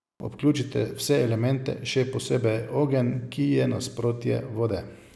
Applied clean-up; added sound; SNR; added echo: none; none; none; none.